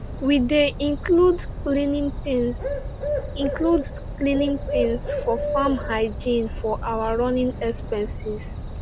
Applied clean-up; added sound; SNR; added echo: none; Bird; 6 dB; none.